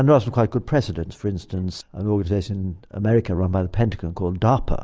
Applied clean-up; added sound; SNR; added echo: none; none; none; none.